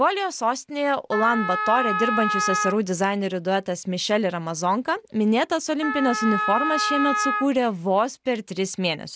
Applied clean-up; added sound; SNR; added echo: none; Wind instrument, woodwind instrument; 2 dB; none.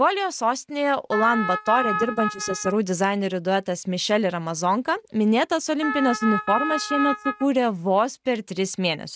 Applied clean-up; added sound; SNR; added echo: neural mask model RNNoise.